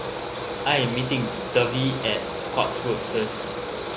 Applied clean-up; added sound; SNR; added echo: none; Mechanical fan; 4 dB; none.